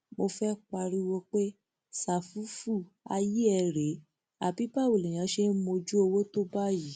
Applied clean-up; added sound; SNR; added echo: none; none; none; none.